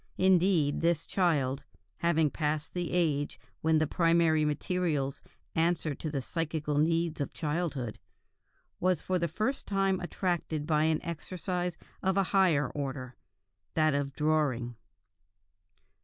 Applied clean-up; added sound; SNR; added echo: none; none; none; none.